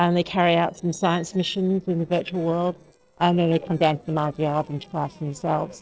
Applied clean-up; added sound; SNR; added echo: neural separator model SepFormer DNS4.